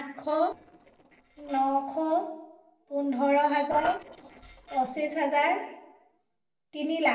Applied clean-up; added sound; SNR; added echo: neural separator model SepFormer DNS4.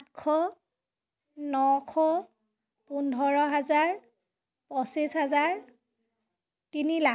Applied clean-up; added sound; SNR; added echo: none; none; none; none.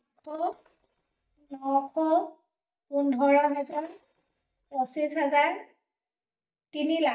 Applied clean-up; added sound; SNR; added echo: neural mask model DeepFilterNet 3.